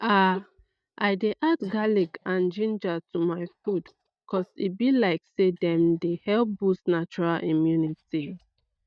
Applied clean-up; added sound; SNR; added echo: neural mask model DeepFilterNet 3.